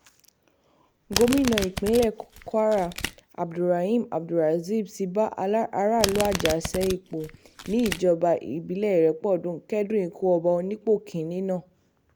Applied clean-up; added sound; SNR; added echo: none; Domestic sounds, home sounds; 8 dB; none.